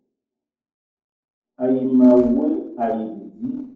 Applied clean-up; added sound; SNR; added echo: neural separator model SepFormer DNS4.